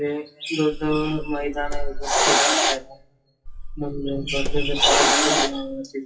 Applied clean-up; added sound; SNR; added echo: classical method WPE with log-MMSE.